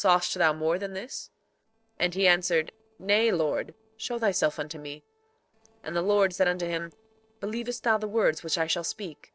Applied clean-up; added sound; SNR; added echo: neural separator model SepFormer DNS4.